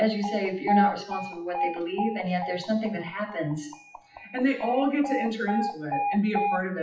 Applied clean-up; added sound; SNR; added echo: classical method WPE with log-MMSE.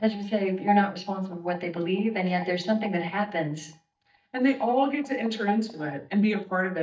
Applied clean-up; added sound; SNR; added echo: neural mask model DeepFilterNet 3.